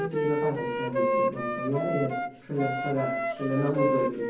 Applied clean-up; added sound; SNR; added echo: none; Wind instrument, woodwind instrument; -1 dB; reverberation time 1.2 s.